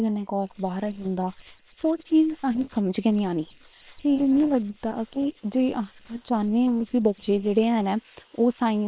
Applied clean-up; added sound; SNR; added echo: neural separator model SepFormer WHAM!.